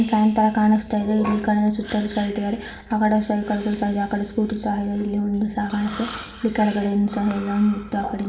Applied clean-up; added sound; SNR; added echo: none; Breathing; 20 dB; reverberation time 1.6 s.